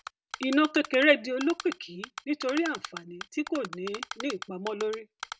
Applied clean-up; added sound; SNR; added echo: none; Typing; 13 dB; none.